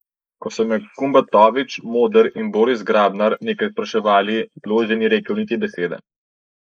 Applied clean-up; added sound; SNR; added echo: neural mask model Resemble Enhance denoiser.